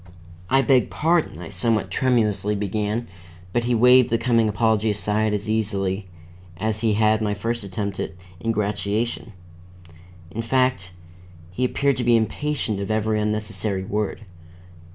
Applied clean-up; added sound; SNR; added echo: none; none; none; none.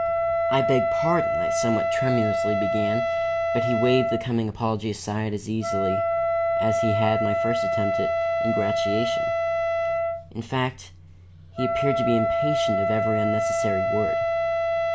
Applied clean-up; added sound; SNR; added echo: none; Wind instrument, woodwind instrument; -4 dB; none.